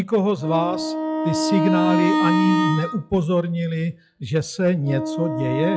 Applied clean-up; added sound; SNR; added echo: classical method log-MMSE.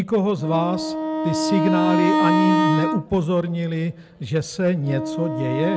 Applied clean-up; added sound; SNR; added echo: none; Wind instrument, woodwind instrument; 1 dB; none.